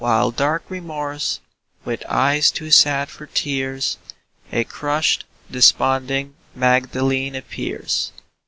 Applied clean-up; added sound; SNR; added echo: none; none; none; none.